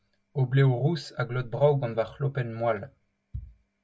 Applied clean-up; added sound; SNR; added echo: none; none; none; none.